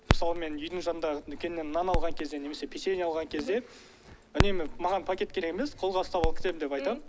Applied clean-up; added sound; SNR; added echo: none; Crackle; 1 dB; none.